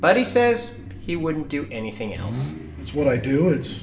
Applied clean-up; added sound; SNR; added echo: none; Idling / Accelerating, revving, vroom / Car; 11 dB; reverberation time 0.7 s.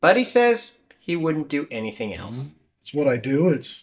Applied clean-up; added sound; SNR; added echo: neural mask model DeepFilterNet 3.